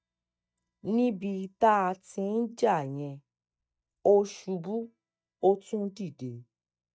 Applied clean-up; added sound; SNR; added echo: neural mask model DeepFilterNet 3.